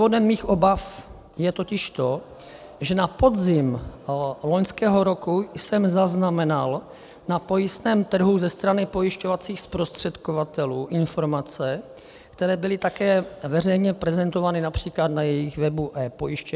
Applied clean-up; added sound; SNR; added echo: none; none; none; none.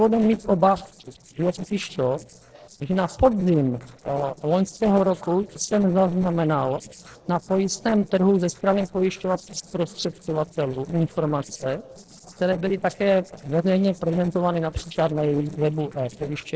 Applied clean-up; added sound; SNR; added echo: neural separator model SepFormer DNS4.